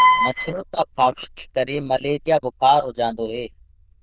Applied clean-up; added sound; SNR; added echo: neural diffusion model UNIVERSE++.